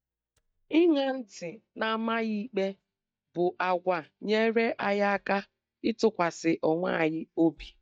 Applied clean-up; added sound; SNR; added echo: neural mask model DeepFilterNet 3.